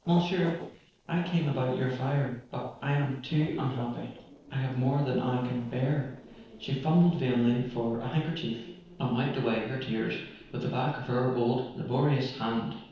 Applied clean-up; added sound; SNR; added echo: neural separator model SepFormer DNS4.